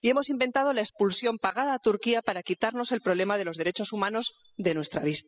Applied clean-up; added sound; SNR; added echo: classical method spectral subtraction.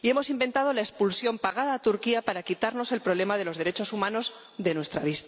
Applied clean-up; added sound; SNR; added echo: none; none; none; none.